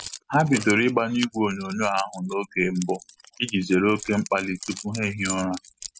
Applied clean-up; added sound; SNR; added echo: classical method spectral subtraction.